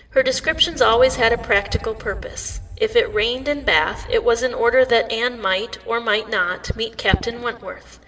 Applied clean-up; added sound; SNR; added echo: none; Thunder; 17 dB; reverberation time 2.1 s.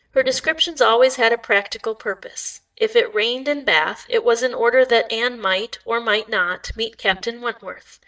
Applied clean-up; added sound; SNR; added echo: neural mask model DeepFilterNet 3.